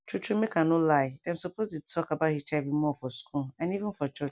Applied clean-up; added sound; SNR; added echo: none; none; none; none.